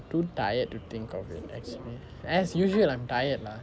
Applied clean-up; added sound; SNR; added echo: none; none; none; none.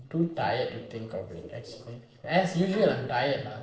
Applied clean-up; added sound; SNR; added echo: neural separator model SepFormer DNS4.